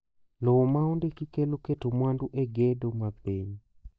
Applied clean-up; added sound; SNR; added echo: neural mask model DeepFilterNet 3.